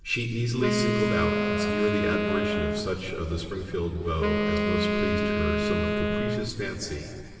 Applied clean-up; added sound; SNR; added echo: none; Wind instrument, woodwind instrument; -2 dB; reverberation time 2.8 s.